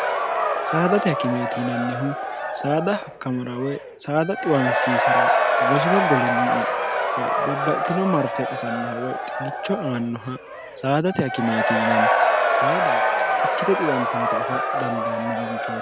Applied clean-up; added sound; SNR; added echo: none; Crowd / Cheering; -3 dB; none.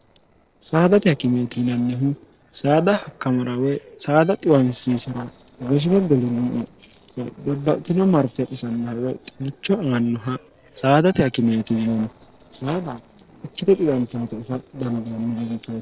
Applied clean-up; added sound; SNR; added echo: neural separator model SepFormer DNS4.